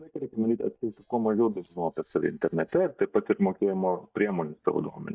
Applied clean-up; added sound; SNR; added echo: neural mask model DeepFilterNet 3.